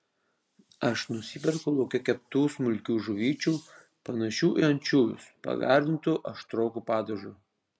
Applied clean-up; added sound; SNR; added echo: none; none; none; none.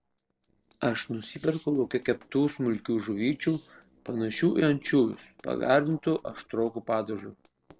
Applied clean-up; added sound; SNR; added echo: neural separator model SepFormer DNS4.